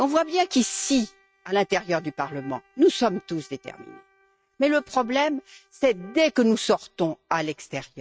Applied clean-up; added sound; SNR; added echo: neural mask model RNNoise.